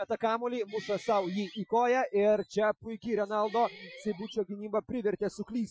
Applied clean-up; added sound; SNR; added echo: classical method Wiener filter.